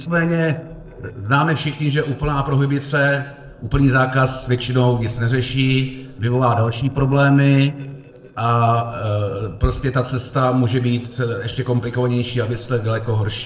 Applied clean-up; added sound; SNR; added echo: neural separator model SepFormer DNS4.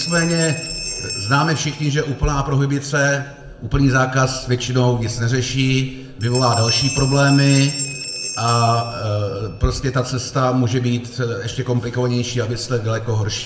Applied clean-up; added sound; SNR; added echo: none; Bell; 12 dB; reverberation time 0.7 s.